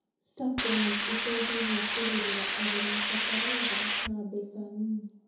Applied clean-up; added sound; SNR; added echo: none; Hiss; -4 dB; reverberation time 2.6 s.